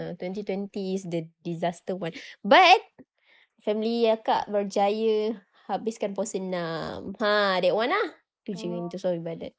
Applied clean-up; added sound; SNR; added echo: neural mask model Resemble Enhance denoiser.